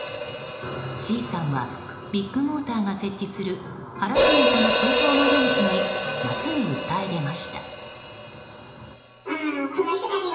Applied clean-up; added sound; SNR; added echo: none; Hi-hat; -1 dB; reverberation time 0.8 s.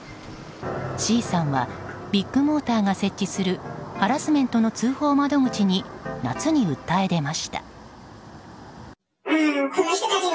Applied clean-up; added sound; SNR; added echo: none; none; none; none.